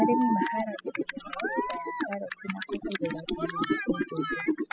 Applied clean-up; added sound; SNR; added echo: classical method spectral subtraction.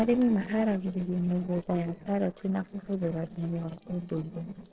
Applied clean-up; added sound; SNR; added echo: neural separator model SepFormer DNS4.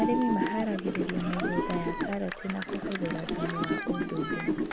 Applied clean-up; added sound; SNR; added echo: none; Cheering + Whoosh, swoosh, swish; -1 dB; none.